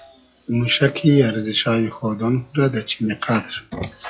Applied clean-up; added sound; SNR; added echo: classical method log-MMSE.